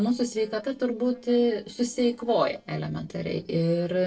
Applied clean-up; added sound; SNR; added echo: neural separator model SepFormer DNS4.